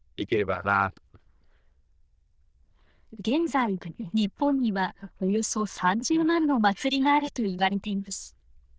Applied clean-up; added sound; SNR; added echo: neural diffusion model UNIVERSE++.